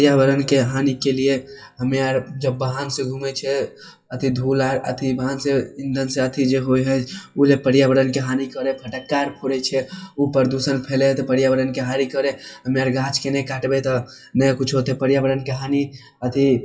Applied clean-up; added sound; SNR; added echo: classical method WPE with log-MMSE.